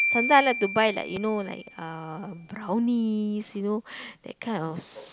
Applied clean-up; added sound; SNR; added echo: none; Marimba, xylophone; 8 dB; none.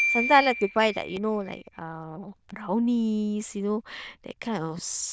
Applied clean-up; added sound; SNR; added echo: neural diffusion model UNIVERSE++.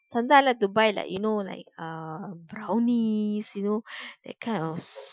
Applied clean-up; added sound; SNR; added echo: classical method Wiener filter.